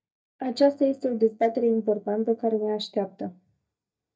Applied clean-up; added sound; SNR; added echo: neural mask model DeepFilterNet 3.